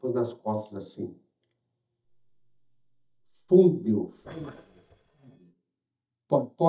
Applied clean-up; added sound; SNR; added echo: neural mask model DeepFilterNet 3.